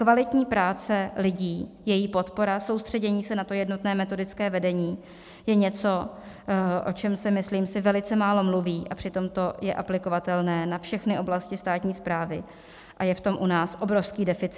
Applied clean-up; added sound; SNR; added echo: none; none; none; none.